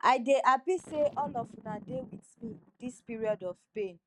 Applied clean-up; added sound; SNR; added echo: neural mask model RNNoise.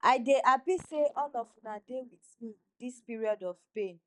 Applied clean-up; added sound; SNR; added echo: neural mask model DeepFilterNet 3.